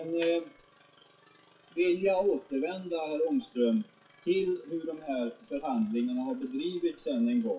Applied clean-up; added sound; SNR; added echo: classical method WPE with log-MMSE.